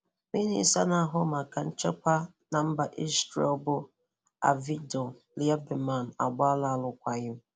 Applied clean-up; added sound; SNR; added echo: none; none; none; none.